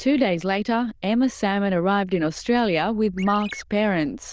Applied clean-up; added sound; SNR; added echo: neural diffusion model UNIVERSE++.